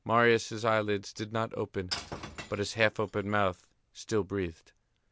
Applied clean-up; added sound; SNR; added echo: none; Shatter / Crushing; 14 dB; none.